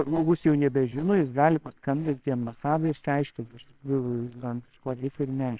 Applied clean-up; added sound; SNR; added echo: neural separator model SepFormer WHAMR!.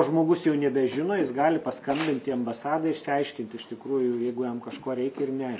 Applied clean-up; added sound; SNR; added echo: none; none; none; none.